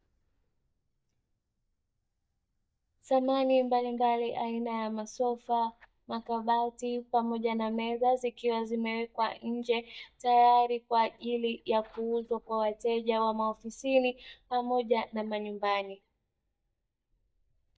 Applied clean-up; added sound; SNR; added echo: neural mask model DeepFilterNet 3.